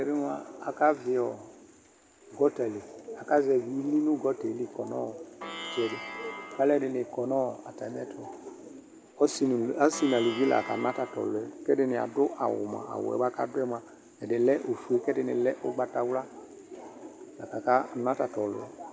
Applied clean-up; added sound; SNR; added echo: none; Plucked string instrument; 11 dB; none.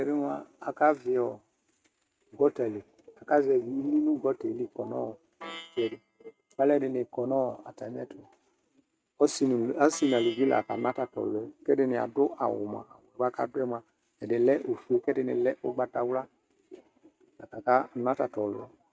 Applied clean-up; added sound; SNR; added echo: neural mask model RNNoise.